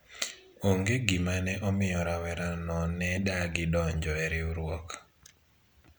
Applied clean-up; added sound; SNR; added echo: none; none; none; none.